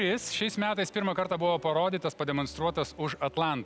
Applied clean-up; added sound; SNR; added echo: none; none; none; none.